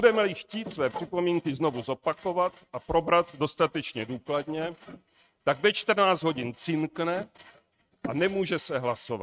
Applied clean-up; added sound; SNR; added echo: neural mask model RNNoise.